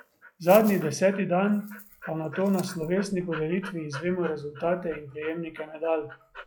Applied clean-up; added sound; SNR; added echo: classical method log-MMSE.